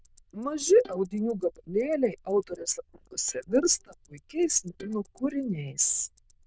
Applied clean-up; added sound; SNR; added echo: neural diffusion model UNIVERSE++.